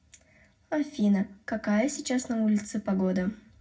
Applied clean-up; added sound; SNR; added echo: none; none; none; reverberation time 0.4 s.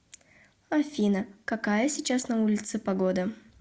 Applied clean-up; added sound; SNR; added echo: none; none; none; none.